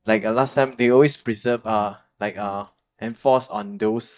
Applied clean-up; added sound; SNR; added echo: neural mask model DeepFilterNet 3.